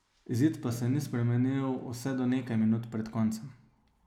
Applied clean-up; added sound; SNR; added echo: none; none; none; none.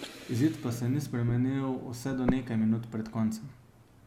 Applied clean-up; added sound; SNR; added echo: none; Breathing; 11 dB; none.